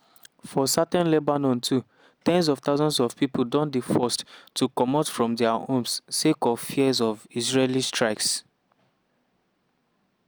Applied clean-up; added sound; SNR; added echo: none; none; none; none.